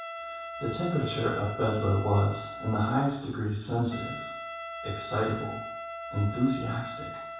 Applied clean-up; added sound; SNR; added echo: none; Trumpet; 9 dB; reverberation time 0.7 s.